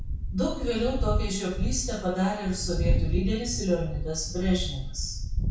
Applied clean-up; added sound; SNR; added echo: none; Wind; -1 dB; reverberation time 0.5 s.